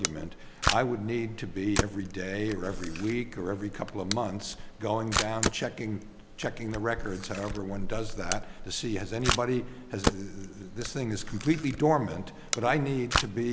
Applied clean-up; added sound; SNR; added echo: none; Camera; 3 dB; none.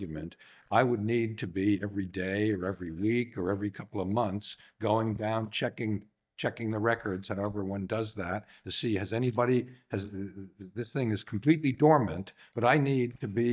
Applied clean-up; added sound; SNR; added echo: neural mask model DeepFilterNet 3.